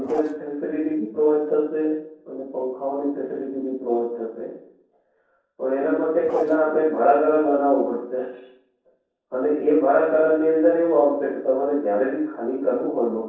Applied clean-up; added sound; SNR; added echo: neural separator model SepFormer DNS4.